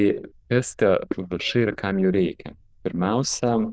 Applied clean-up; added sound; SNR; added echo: neural diffusion model UNIVERSE++.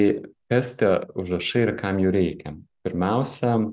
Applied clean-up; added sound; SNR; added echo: none; none; none; none.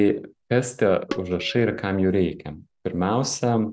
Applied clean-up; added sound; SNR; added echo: none; Tabla; 13 dB; none.